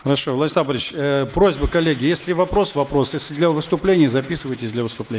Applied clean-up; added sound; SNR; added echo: neural mask model Resemble Enhance denoiser.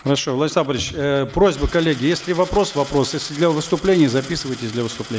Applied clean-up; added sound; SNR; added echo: none; Coin (dropping); 19 dB; none.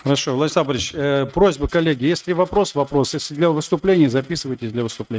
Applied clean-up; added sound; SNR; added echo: neural mask model RNNoise.